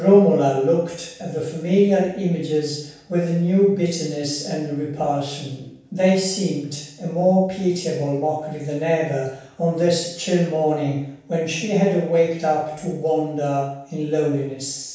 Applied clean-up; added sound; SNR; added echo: none; none; none; reverberation time 0.7 s.